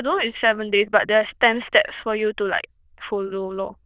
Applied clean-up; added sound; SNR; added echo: neural diffusion model UNIVERSE++.